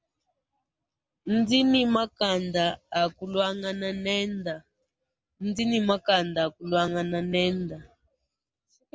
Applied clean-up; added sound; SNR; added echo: none; none; none; none.